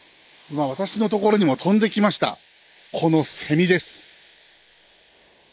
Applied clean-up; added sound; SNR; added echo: neural mask model Resemble Enhance denoiser.